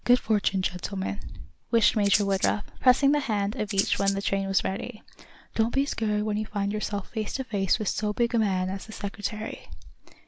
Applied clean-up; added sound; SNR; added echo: none; Rattle (instrument); 7 dB; none.